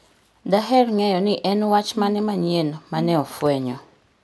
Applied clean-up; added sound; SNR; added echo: none; Brass instrument; 15 dB; none.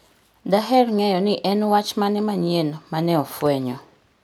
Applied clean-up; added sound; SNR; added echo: none; none; none; none.